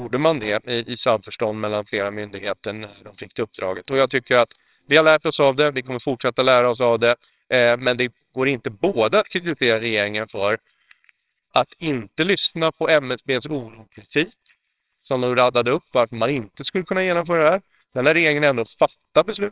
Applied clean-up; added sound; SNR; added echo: neural separator model SepFormer WHAMR!.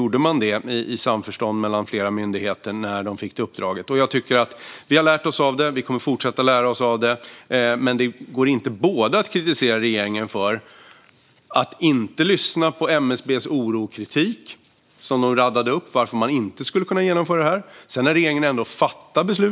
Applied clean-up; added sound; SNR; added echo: none; none; none; none.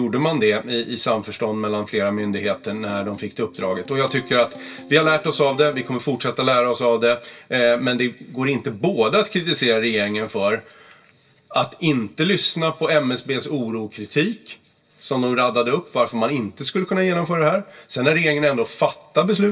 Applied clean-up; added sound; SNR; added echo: neural separator model SepFormer DNS4.